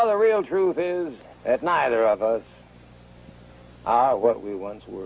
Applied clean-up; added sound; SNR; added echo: none; none; none; none.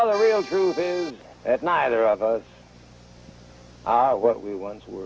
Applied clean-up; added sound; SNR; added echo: none; Accordion; 13 dB; none.